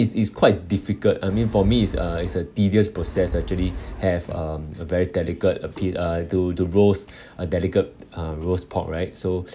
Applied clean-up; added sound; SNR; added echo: none; Wind; 8 dB; none.